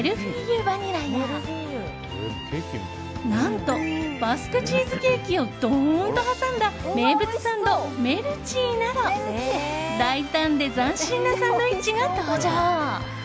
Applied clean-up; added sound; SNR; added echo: none; none; none; none.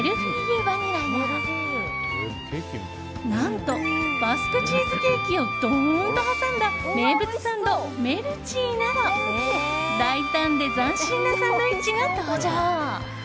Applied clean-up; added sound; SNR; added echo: none; Wind instrument, woodwind instrument; 4 dB; none.